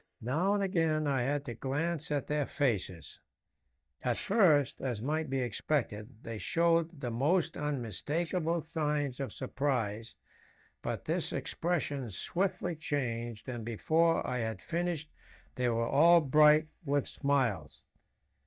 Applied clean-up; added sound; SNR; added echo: neural mask model DeepFilterNet 3.